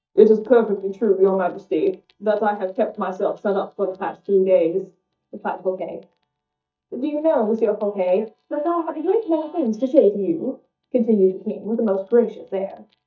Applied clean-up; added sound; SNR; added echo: neural mask model DeepFilterNet 3.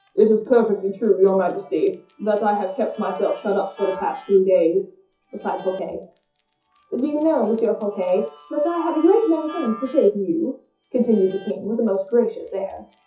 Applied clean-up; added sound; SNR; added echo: classical method WPE with log-MMSE.